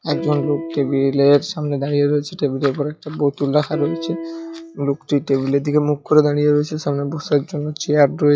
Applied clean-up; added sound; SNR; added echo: classical method log-MMSE.